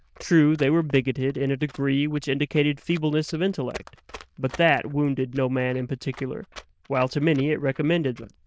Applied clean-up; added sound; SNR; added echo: neural diffusion model UNIVERSE++.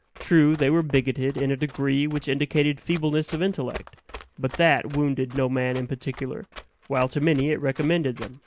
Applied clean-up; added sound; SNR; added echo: none; Run; 20 dB; none.